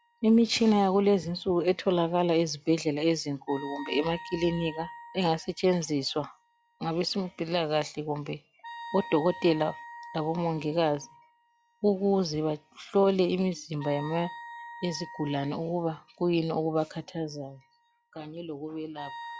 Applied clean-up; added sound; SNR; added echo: classical method log-MMSE.